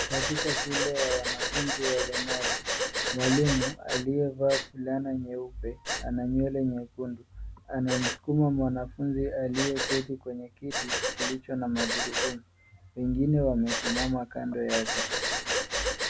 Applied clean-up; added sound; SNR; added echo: none; Breathing; 3 dB; none.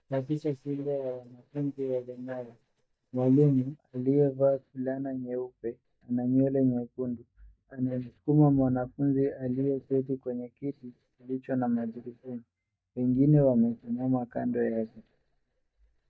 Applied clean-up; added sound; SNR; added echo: neural mask model DeepFilterNet 3.